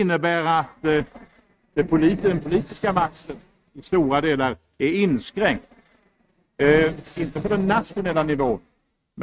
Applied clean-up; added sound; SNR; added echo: neural mask model RNNoise.